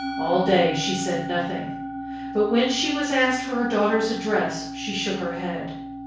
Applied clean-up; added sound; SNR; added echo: none; Musical instrument; 7 dB; reverberation time 0.6 s.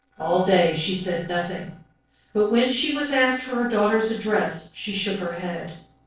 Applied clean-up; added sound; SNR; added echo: neural separator model SepFormer DNS4.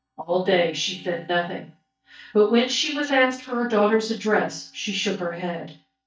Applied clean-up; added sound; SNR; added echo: neural mask model DeepFilterNet 3.